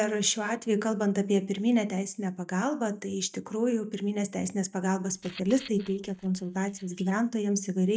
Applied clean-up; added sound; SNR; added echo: neural mask model DeepFilterNet 3.